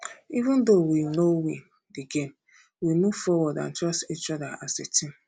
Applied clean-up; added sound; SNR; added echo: none; none; none; none.